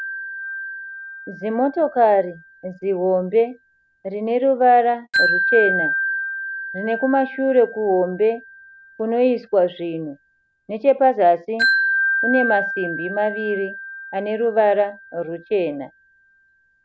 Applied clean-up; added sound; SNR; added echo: none; Wind chime; 6 dB; none.